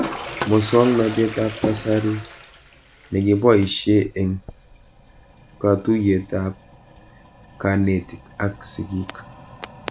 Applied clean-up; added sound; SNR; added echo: none; Toilet flush; 13 dB; none.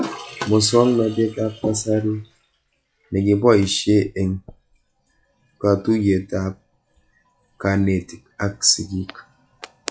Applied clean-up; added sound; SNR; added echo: classical method log-MMSE.